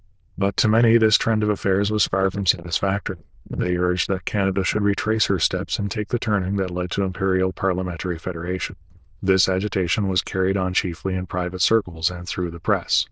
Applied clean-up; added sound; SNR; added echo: neural diffusion model UNIVERSE++.